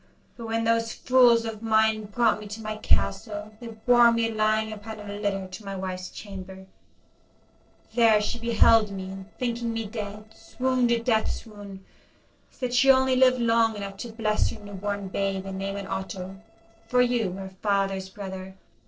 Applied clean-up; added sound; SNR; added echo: neural separator model SepFormer DNS4.